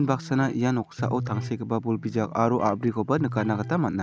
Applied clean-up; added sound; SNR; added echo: none; Electric guitar; 10 dB; none.